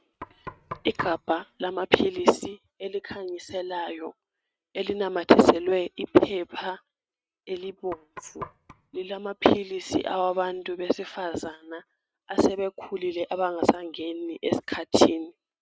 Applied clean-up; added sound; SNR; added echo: neural mask model RNNoise.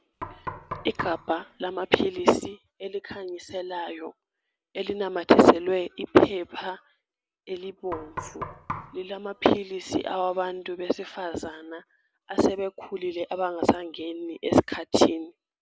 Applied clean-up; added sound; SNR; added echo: none; Knock; 12 dB; none.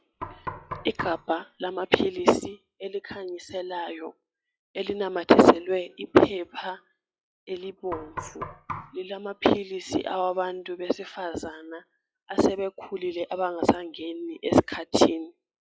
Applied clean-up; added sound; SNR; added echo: classical method log-MMSE.